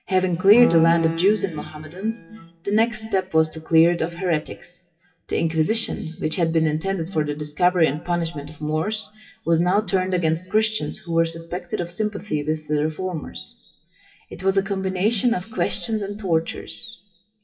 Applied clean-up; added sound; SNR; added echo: classical method WPE with log-MMSE.